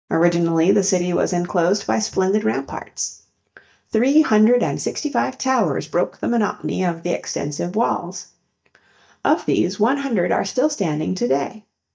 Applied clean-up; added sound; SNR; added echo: neural mask model DeepFilterNet 3.